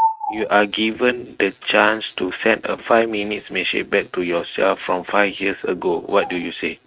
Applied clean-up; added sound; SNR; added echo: neural mask model RNNoise.